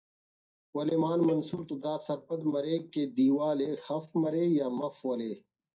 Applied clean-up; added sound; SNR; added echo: neural mask model DeepFilterNet 3.